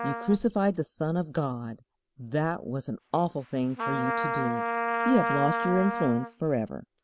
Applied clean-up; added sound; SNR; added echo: none; Trumpet; 5 dB; none.